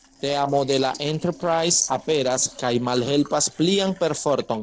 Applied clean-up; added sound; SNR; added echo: neural separator model SepFormer DNS4.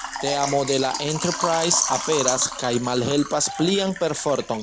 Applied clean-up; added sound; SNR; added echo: none; Water / Liquid; 6 dB; none.